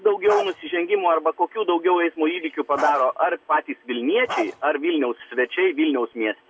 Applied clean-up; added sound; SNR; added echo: none; Bark; 11 dB; none.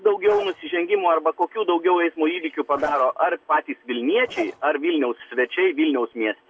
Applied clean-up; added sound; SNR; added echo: neural separator model SepFormer DNS4.